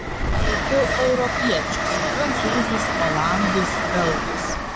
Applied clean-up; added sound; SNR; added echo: none; Train; -3 dB; none.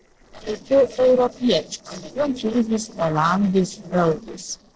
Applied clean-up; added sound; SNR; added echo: neural separator model SepFormer DNS4.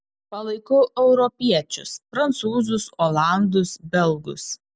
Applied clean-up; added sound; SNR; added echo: none; none; none; none.